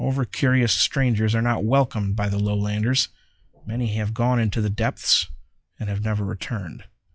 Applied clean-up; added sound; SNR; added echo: classical method log-MMSE.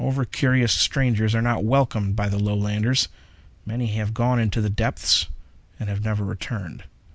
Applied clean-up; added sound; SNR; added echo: none; none; none; none.